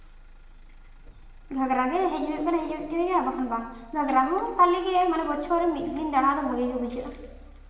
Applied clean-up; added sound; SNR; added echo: none; Motor vehicle (road); 20 dB; reverberation time 1.3 s.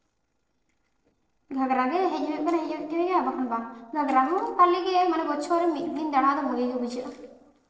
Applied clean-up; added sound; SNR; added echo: neural separator model SepFormer DNS4.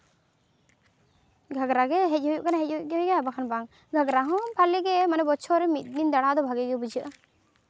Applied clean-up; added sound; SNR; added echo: none; none; none; none.